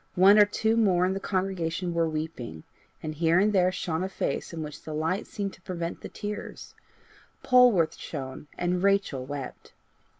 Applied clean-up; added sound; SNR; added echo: none; none; none; none.